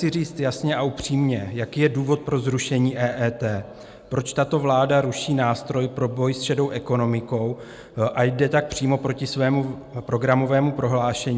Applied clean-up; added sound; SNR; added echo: none; none; none; none.